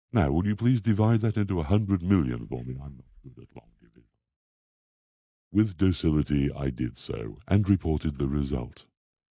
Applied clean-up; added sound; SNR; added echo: neural mask model DeepFilterNet 3.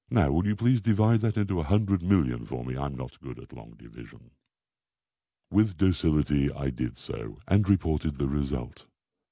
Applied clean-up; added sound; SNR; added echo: none; none; none; none.